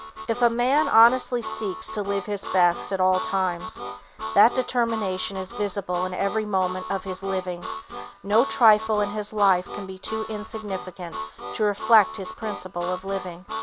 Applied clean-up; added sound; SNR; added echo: none; Harmonica; 10 dB; none.